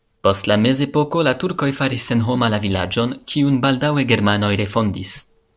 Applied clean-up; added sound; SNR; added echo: neural separator model SepFormer DNS4.